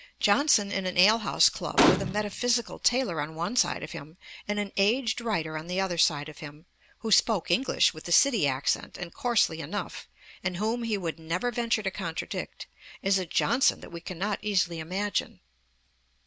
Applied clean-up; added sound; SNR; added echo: none; Gunshot, gunfire; -2 dB; none.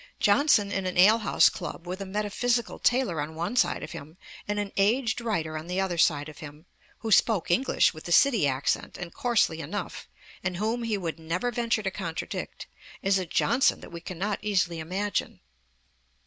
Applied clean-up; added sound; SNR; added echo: none; none; none; none.